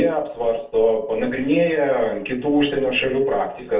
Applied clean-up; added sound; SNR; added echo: none; none; none; reverberation time 0.3 s.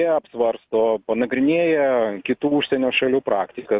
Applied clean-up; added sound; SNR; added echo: none; none; none; none.